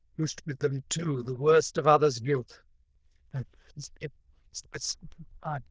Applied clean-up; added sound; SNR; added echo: neural diffusion model UNIVERSE++.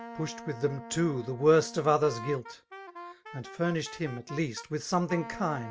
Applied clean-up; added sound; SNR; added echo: none; Wind instrument, woodwind instrument; 15 dB; none.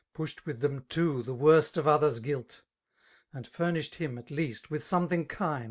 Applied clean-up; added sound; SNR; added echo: none; none; none; none.